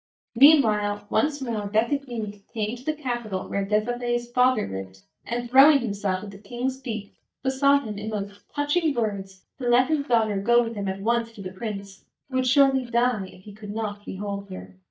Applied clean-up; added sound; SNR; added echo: neural mask model DeepFilterNet 3.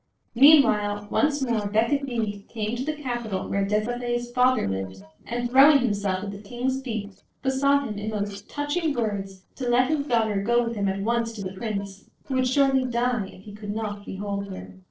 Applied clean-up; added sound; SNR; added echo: neural separator model SepFormer DNS4.